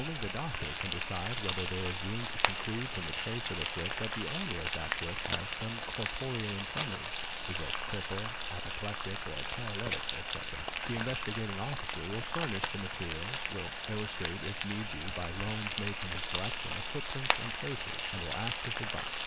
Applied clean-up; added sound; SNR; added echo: none; Frying (food); -4 dB; none.